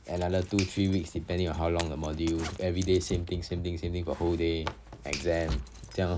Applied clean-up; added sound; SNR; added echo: none; Zipper (clothing) + Finger snapping; 16 dB; none.